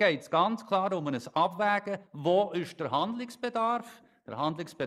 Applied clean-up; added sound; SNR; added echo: neural mask model Resemble Enhance denoiser.